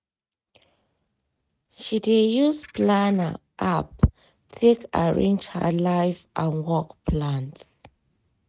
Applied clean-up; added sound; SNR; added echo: neural mask model RNNoise.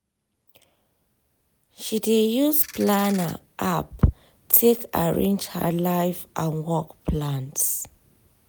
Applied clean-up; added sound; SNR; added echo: none; Ratchet, pawl; 17 dB; none.